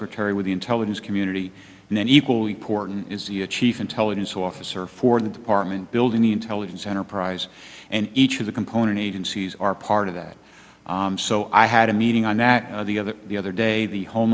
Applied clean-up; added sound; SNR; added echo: none; none; none; none.